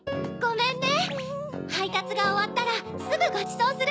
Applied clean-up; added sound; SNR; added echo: none; Piano; 16 dB; none.